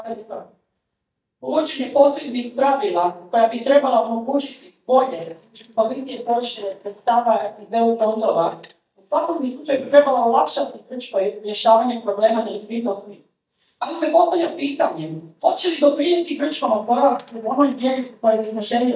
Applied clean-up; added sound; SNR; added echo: neural mask model DeepFilterNet 3.